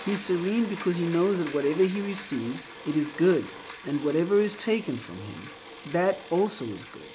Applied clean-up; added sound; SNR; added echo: none; Bicycle; 11 dB; none.